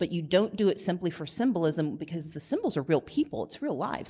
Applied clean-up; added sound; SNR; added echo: none; none; none; none.